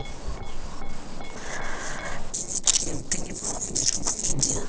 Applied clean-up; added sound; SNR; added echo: neural separator model SepFormer DNS4.